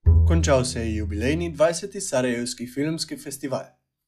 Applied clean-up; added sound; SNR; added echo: classical method log-MMSE.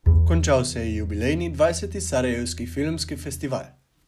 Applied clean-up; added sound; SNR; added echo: none; Bowed string instrument; -1 dB; none.